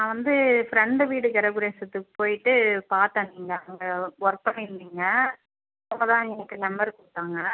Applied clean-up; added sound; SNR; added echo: none; none; none; none.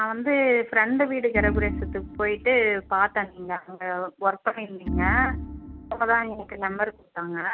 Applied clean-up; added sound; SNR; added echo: none; Organ; 6 dB; none.